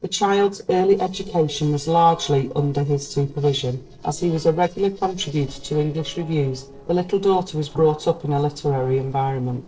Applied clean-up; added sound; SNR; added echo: neural separator model SepFormer DNS4.